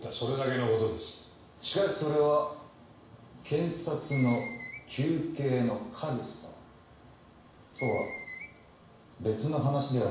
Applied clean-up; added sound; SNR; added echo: none; Screech; 14 dB; reverberation time 0.7 s.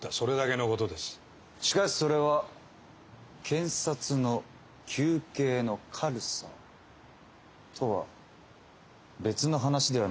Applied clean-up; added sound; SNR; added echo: none; none; none; none.